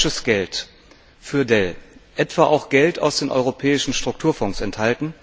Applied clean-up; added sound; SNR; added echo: none; none; none; none.